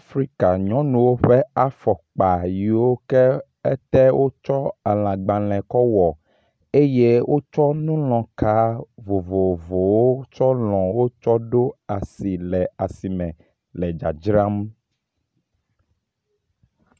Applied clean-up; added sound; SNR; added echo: none; none; none; none.